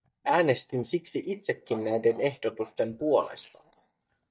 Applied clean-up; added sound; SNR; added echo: neural mask model DeepFilterNet 3.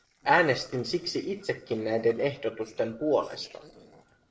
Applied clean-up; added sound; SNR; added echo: neural separator model SepFormer DNS4.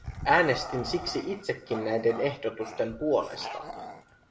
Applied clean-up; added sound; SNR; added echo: none; Bark / Growling; 12 dB; reverberation time 0.5 s.